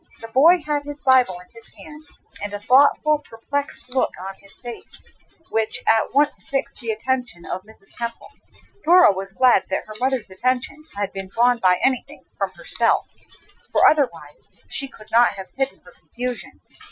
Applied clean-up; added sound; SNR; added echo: classical method Wiener filter.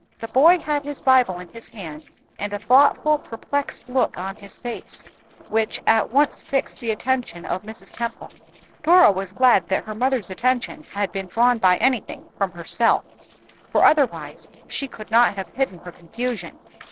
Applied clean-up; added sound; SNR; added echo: neural separator model SepFormer DNS4.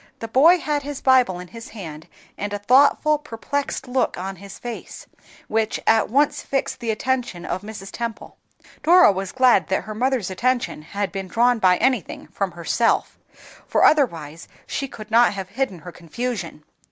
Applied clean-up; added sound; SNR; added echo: none; none; none; none.